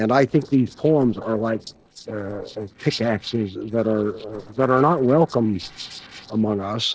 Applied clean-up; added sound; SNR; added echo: neural separator model SepFormer DNS4.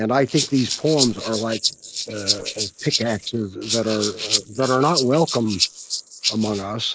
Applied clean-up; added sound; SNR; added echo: neural mask model Resemble Enhance denoiser.